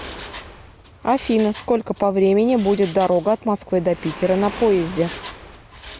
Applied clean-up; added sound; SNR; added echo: none; Mechanisms + Waves, surf; 17 dB; none.